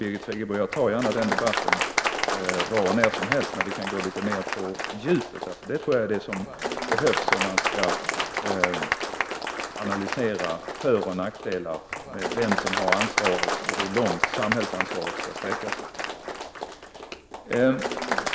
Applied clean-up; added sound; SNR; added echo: none; Applause; 0 dB; none.